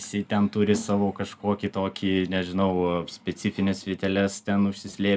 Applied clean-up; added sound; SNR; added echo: none; none; none; none.